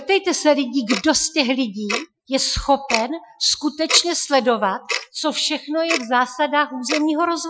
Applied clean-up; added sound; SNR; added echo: classical method Wiener filter.